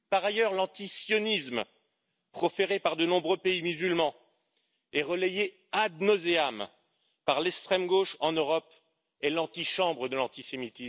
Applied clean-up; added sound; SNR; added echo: none; none; none; none.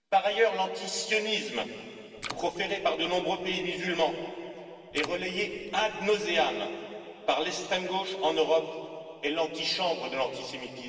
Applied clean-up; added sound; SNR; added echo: none; Water / Splash, splatter; 15 dB; reverberation time 2.6 s.